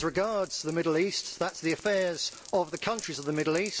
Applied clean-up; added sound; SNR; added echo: none; Rain; 19 dB; none.